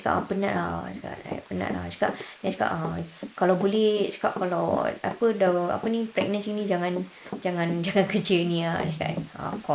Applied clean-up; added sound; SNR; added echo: neural mask model Resemble Enhance denoiser.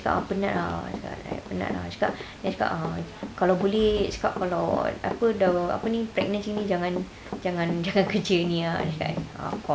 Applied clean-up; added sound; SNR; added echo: none; Run; 12 dB; none.